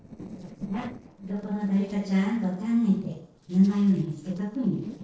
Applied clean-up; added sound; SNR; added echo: neural separator model SepFormer DNS4.